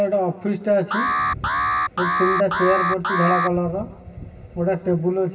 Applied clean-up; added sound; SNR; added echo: none; Alarm; 0 dB; reverberation time 2.4 s.